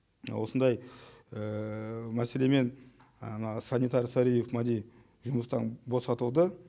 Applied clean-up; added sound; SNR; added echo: none; none; none; none.